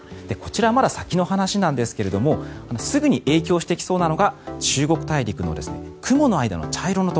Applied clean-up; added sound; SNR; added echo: none; none; none; none.